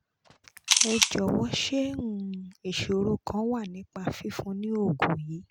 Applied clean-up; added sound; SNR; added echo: none; Camera; -3 dB; none.